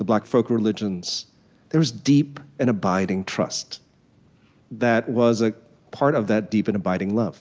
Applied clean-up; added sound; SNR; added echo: none; none; none; none.